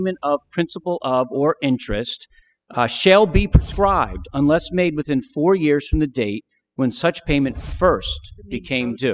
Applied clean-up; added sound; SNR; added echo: classical method spectral subtraction.